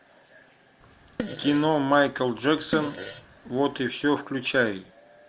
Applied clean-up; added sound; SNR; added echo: none; Fart; 11 dB; none.